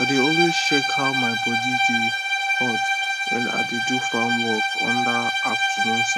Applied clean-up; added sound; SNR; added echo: none; Bowed string instrument; -5 dB; none.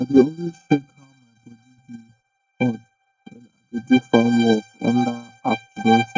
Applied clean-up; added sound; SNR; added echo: neural mask model RNNoise.